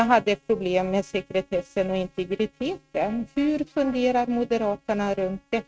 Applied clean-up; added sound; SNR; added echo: neural mask model RNNoise.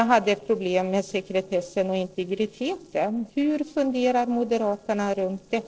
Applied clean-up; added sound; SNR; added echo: neural separator model SepFormer DNS4.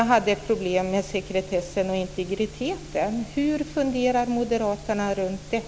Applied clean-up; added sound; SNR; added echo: none; none; none; none.